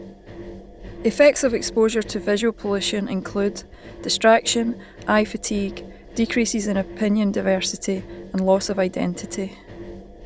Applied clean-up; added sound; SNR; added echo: none; Engine; 16 dB; none.